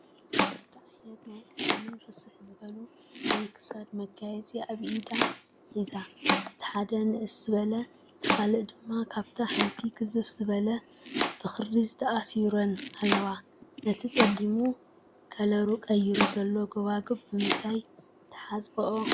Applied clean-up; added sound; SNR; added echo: none; Domestic sounds, home sounds; 3 dB; none.